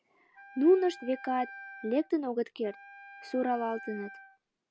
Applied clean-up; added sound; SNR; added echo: none; Wind instrument, woodwind instrument; 18 dB; none.